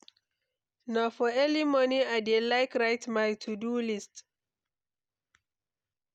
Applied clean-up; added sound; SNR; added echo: none; none; none; none.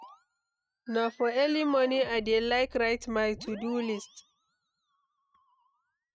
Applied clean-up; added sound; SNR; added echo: neural mask model RNNoise.